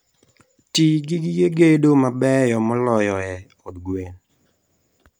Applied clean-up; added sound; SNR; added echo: none; none; none; none.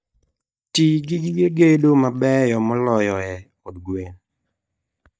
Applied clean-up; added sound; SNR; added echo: neural mask model DeepFilterNet 3.